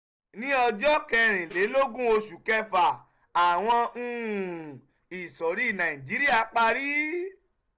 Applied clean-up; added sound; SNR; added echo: neural separator model SepFormer DNS4.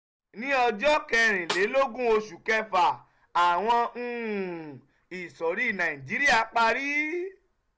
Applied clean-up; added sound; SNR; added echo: none; Snare drum; 13 dB; none.